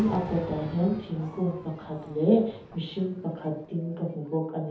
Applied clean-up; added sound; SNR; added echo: none; Crowd / Fireworks; 15 dB; reverberation time 0.6 s.